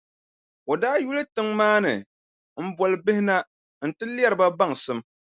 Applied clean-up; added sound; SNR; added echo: none; none; none; none.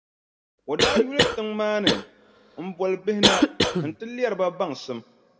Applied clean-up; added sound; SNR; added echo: none; Cough; -4 dB; reverberation time 1.3 s.